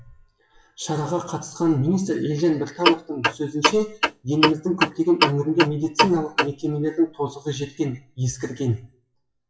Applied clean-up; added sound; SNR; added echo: classical method WPE with log-MMSE.